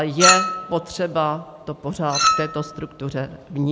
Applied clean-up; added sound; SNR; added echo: none; Chink, clink; 0 dB; none.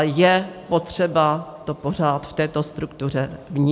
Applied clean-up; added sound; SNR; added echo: none; none; none; none.